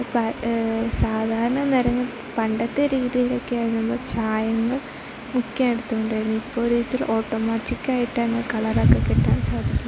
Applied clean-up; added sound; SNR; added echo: none; none; none; none.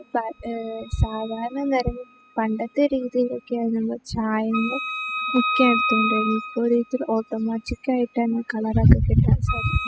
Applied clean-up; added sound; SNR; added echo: classical method spectral subtraction.